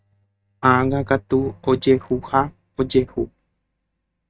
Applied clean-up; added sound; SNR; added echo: neural mask model RNNoise.